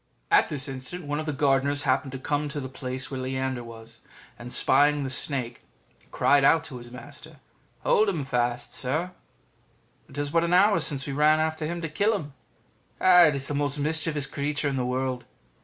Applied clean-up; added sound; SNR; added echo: none; none; none; none.